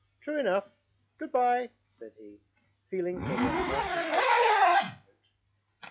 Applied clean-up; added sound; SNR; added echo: classical method log-MMSE.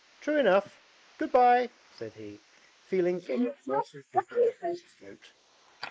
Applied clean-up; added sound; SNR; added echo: neural mask model Resemble Enhance denoiser.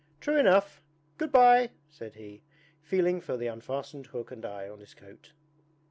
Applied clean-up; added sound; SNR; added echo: none; none; none; none.